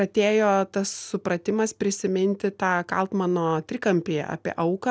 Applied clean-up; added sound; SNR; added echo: none; none; none; none.